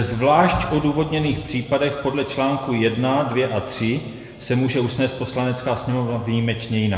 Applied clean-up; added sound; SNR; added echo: none; none; none; reverberation time 1.9 s.